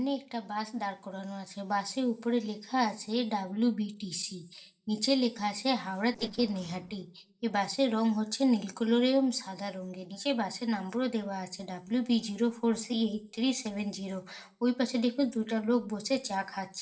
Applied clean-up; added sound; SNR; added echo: neural separator model SepFormer DNS4.